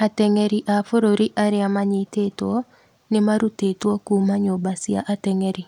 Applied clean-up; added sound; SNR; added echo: none; none; none; none.